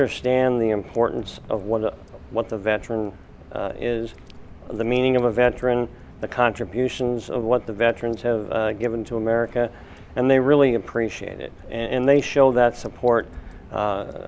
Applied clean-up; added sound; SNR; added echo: none; Drip / Water; 19 dB; none.